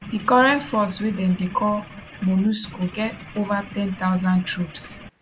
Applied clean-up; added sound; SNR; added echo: none; Engine / Boat, Water vehicle; 16 dB; none.